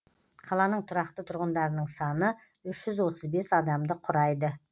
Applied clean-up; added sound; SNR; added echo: none; none; none; none.